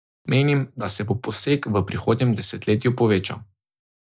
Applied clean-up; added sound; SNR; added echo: none; none; none; none.